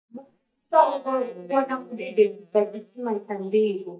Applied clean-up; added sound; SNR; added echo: neural mask model DeepFilterNet 3.